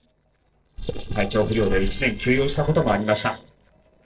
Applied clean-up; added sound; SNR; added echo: neural separator model SepFormer DNS4.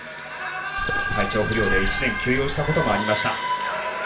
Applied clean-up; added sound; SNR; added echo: none; Bird; 5 dB; reverberation time 0.3 s.